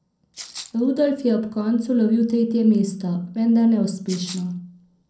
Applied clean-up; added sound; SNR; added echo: none; Rattle (instrument); 16 dB; reverberation time 0.6 s.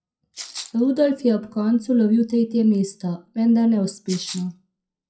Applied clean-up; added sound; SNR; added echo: classical method WPE with log-MMSE.